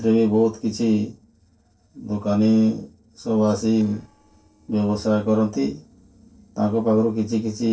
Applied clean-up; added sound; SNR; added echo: neural separator model SepFormer DNS4.